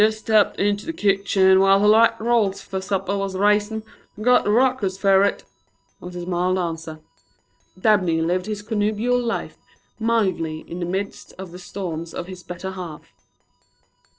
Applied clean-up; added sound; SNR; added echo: neural separator model SepFormer DNS4.